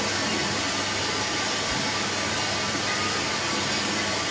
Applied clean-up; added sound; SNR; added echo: none; Gunshot, gunfire; 17 dB; reverberation time 0.8 s.